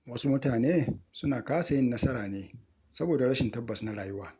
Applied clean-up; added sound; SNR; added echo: none; none; none; none.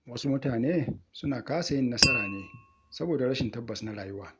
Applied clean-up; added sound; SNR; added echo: none; Glass; -2 dB; none.